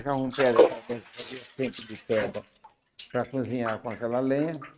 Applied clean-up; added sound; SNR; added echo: neural mask model RNNoise.